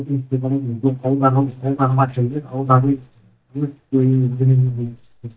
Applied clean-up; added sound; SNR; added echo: neural mask model DeepFilterNet 3.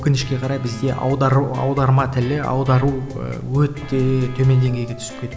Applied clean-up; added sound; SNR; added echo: none; none; none; none.